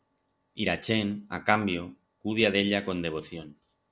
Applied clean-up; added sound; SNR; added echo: none; none; none; none.